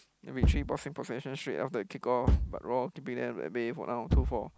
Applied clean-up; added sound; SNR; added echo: none; Thump, thud; -2 dB; none.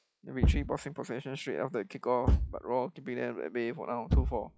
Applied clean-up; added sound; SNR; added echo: classical method log-MMSE.